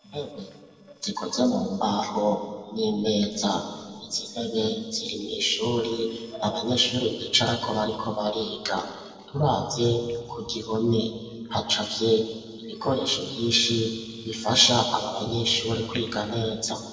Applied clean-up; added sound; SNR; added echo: neural separator model SepFormer DNS4.